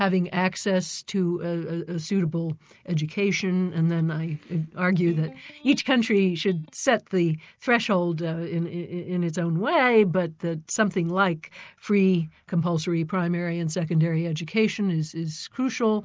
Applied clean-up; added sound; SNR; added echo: neural mask model DeepFilterNet 3.